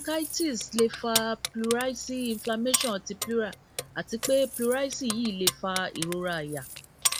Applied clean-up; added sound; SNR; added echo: none; Keys jangling; 5 dB; none.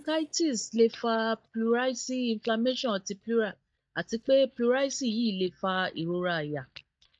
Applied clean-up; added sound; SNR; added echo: neural mask model DeepFilterNet 3.